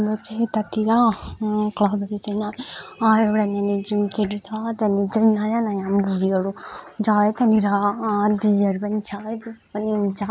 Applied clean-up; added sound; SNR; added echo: none; none; none; none.